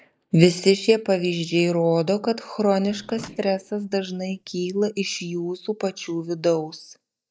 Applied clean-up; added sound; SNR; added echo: neural mask model DeepFilterNet 3.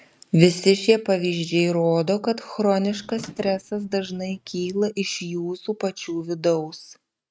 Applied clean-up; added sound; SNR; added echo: neural mask model RNNoise.